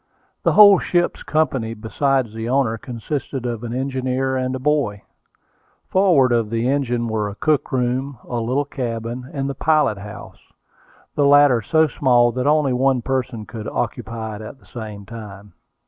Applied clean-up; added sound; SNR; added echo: none; none; none; none.